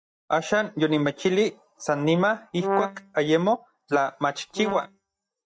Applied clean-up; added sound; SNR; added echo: neural mask model DeepFilterNet 3.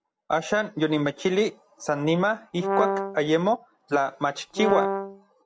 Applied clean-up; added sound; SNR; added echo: none; Brass instrument; 1 dB; none.